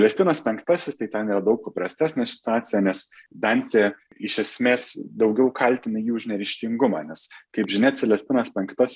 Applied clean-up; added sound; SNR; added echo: none; none; none; none.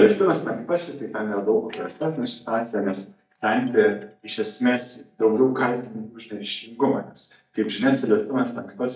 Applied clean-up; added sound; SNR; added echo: neural mask model DeepFilterNet 3.